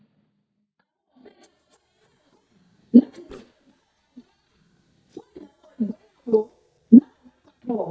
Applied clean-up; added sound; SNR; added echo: neural mask model DeepFilterNet 3.